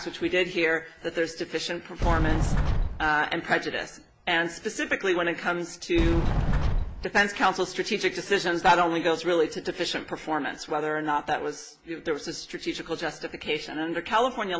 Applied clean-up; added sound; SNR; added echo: none; Sliding door; -4 dB; none.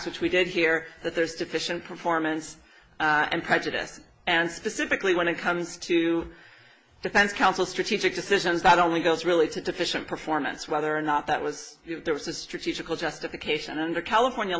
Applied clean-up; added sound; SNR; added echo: none; none; none; none.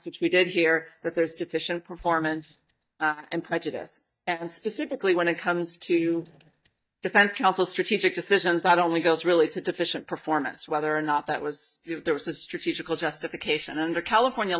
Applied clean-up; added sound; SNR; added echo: neural mask model DeepFilterNet 3.